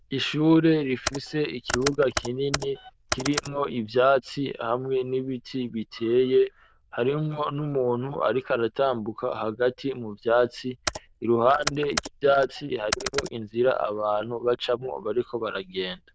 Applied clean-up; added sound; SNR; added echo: neural diffusion model UNIVERSE++.